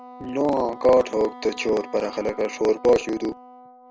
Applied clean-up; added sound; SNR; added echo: none; Wind instrument, woodwind instrument; 18 dB; none.